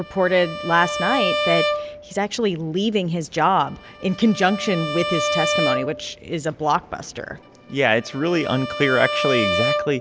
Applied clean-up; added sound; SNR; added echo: none; Bowed string instrument; 5 dB; none.